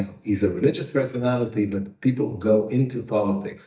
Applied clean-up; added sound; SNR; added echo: neural mask model DeepFilterNet 3.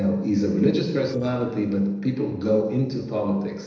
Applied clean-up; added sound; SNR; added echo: neural separator model SepFormer DNS4.